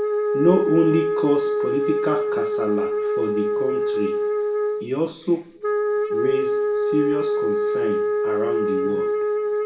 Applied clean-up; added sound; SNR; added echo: none; Wind instrument, woodwind instrument; -3 dB; reverberation time 0.6 s.